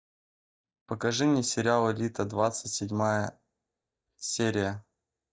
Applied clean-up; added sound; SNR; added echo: neural mask model DeepFilterNet 3.